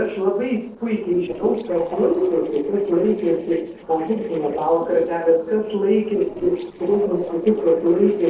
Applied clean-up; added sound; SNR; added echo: neural separator model SepFormer DNS4.